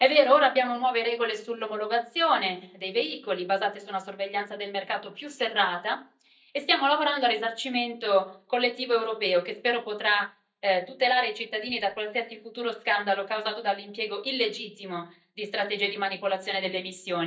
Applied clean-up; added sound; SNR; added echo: neural mask model DeepFilterNet 3.